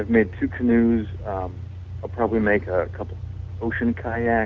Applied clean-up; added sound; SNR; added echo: none; none; none; none.